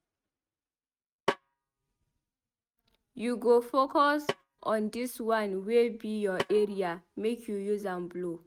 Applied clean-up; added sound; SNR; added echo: neural mask model RNNoise.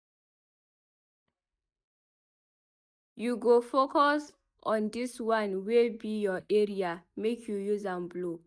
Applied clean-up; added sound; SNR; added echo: neural mask model DeepFilterNet 3.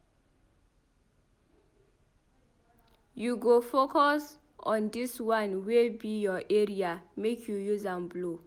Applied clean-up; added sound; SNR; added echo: none; none; none; none.